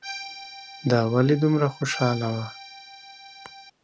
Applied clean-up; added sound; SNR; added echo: none; Accordion; 15 dB; none.